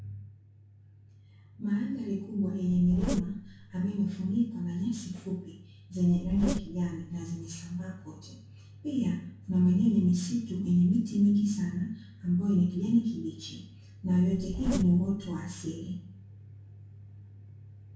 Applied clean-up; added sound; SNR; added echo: none; Zipper (clothing); 7 dB; reverberation time 0.5 s.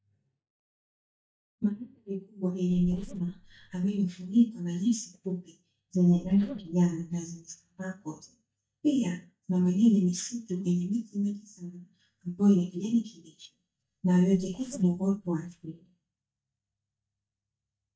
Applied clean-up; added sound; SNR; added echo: neural mask model DeepFilterNet 3.